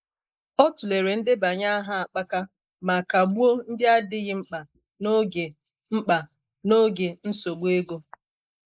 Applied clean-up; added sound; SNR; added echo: neural mask model Resemble Enhance denoiser.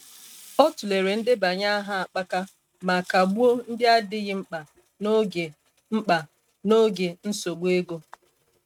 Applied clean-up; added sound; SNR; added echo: neural mask model RNNoise.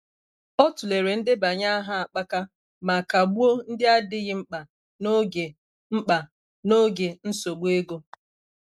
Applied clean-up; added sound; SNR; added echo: none; none; none; none.